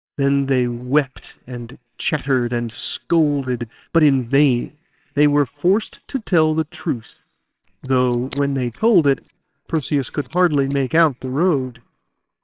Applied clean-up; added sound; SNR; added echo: neural separator model SepFormer WHAMR!.